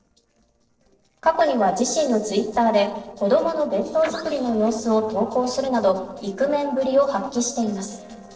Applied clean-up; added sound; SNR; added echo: neural separator model SepFormer DNS4.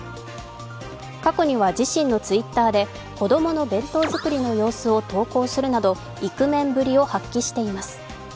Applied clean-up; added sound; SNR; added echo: none; none; none; none.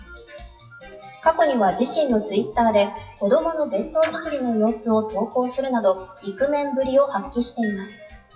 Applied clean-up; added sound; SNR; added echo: classical method WPE with log-MMSE.